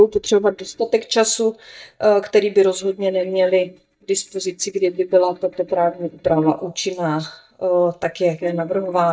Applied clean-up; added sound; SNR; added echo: neural mask model DeepFilterNet 3.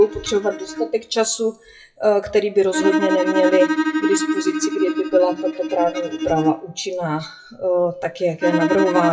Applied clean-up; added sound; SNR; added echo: classical method WPE with log-MMSE.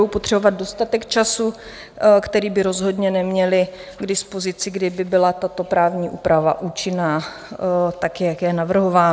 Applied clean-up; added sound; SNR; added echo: none; none; none; none.